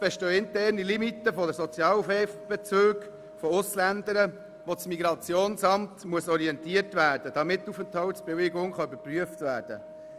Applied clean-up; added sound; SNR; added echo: none; Wind instrument, woodwind instrument; 18 dB; none.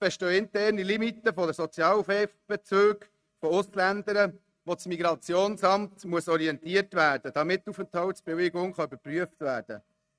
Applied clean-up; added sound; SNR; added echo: neural mask model RNNoise.